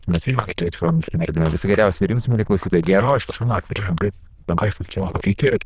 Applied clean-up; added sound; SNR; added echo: neural diffusion model UNIVERSE++.